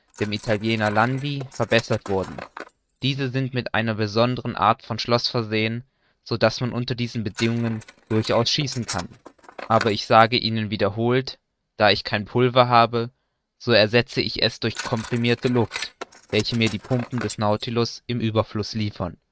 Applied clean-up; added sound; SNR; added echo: neural mask model RNNoise.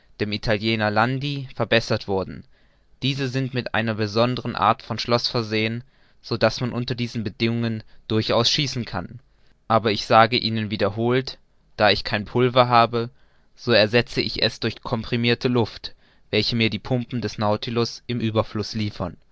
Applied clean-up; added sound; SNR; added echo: none; none; none; none.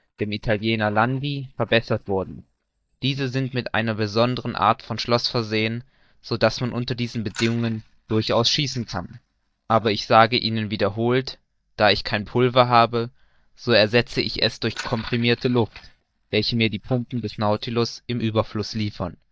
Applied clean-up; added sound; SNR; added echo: neural mask model DeepFilterNet 3.